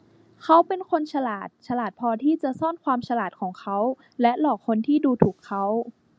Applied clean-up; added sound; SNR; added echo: none; none; none; none.